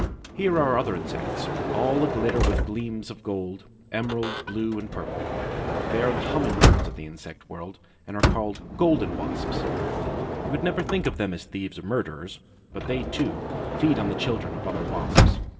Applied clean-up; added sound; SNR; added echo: none; Sliding door / Motor vehicle (road); -2 dB; reverberation time 0.4 s.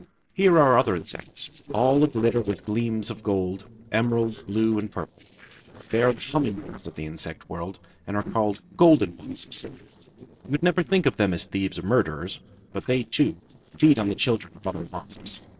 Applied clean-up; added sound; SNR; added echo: neural separator model SepFormer DNS4.